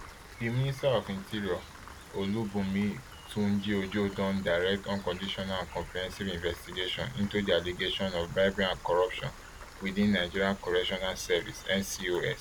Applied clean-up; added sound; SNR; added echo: none; Rain; 16 dB; none.